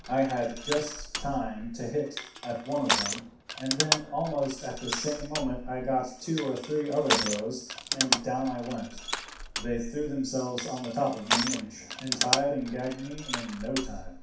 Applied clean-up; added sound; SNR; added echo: none; Crushing; 2 dB; reverberation time 0.6 s.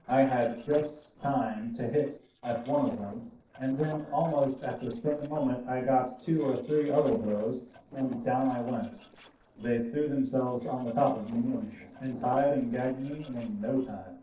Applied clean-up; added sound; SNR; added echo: neural separator model SepFormer DNS4.